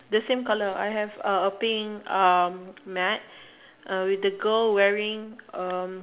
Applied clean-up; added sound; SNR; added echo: none; none; none; none.